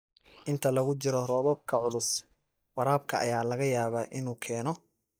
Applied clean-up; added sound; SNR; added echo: neural mask model DeepFilterNet 3.